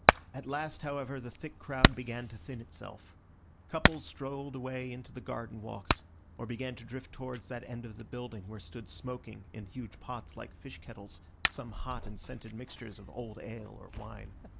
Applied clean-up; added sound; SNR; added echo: none; Hammer; -5 dB; none.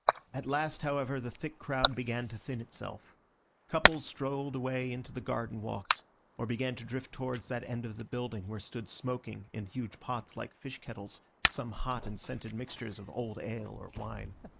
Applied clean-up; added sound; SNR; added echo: neural mask model Resemble Enhance denoiser.